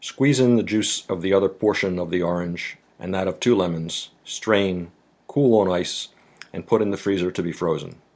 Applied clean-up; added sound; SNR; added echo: none; none; none; none.